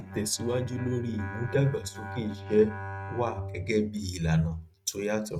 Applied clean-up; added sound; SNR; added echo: neural mask model RNNoise.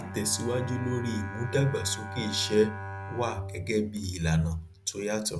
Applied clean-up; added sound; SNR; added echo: none; Bowed string instrument; 9 dB; none.